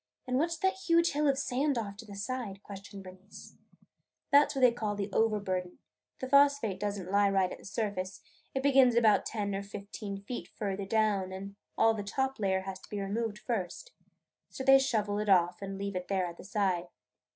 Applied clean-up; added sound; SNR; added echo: none; none; none; none.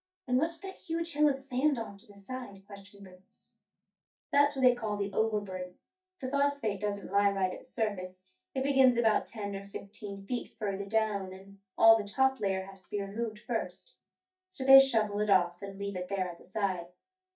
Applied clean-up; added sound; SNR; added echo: neural mask model DeepFilterNet 3.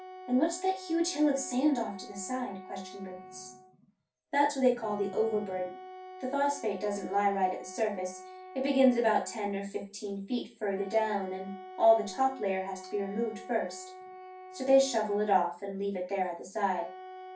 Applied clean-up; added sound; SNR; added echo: none; Wind instrument, woodwind instrument; 16 dB; reverberation time 0.3 s.